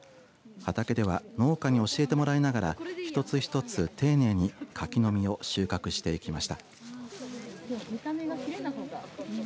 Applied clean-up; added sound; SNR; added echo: none; none; none; none.